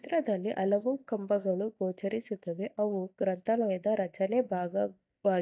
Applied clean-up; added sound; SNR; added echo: neural mask model DeepFilterNet 3.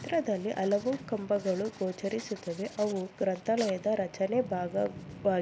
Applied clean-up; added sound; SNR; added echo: none; Thunder / Rain + Writing; 17 dB; none.